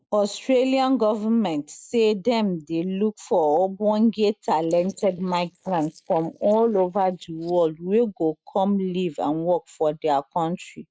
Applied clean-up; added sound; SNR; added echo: neural mask model Resemble Enhance denoiser.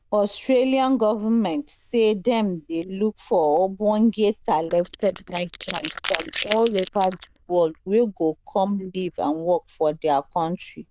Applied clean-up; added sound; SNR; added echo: neural diffusion model UNIVERSE++.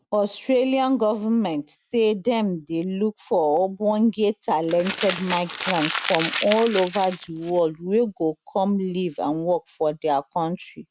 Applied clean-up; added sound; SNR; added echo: none; Crumpling, crinkling; 5 dB; none.